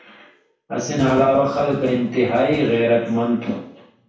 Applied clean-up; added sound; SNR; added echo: none; none; none; reverberation time 0.6 s.